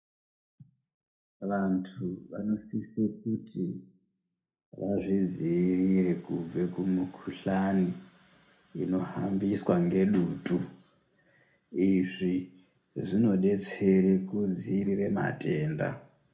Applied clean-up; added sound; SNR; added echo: none; none; none; reverberation time 0.3 s.